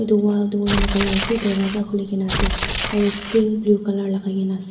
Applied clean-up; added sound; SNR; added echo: none; Tearing; 3 dB; reverberation time 2.2 s.